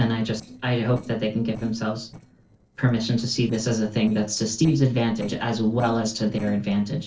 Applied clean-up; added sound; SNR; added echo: neural separator model SepFormer DNS4.